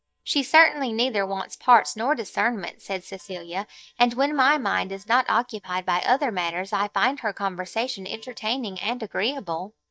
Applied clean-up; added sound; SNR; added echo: neural mask model DeepFilterNet 3.